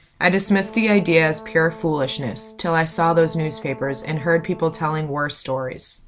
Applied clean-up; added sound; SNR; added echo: none; Brass instrument; 18 dB; none.